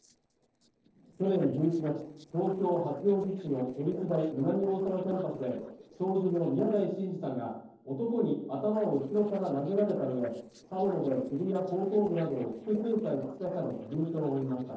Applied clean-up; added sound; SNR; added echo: neural separator model SepFormer DNS4.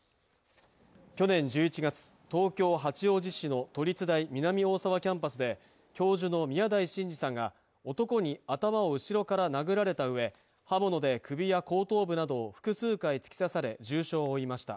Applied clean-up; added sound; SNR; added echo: none; none; none; none.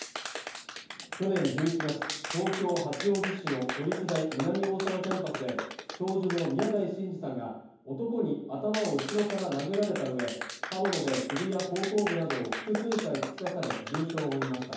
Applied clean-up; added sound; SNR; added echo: none; Clapping; 8 dB; reverberation time 0.9 s.